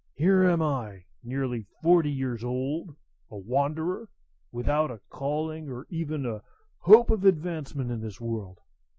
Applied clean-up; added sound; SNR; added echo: none; none; none; none.